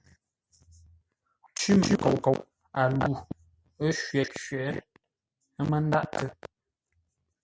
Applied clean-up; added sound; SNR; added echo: none; none; none; none.